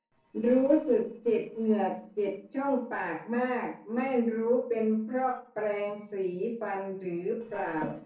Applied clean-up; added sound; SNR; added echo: neural separator model SepFormer DNS4.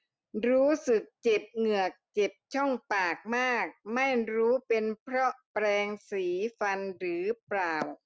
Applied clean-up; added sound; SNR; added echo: none; none; none; none.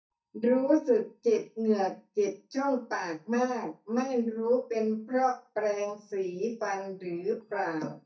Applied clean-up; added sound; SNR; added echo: neural mask model DeepFilterNet 3.